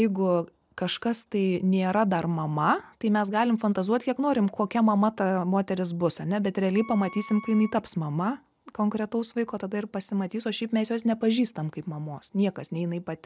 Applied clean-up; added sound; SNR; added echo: none; Wind instrument, woodwind instrument; 19 dB; none.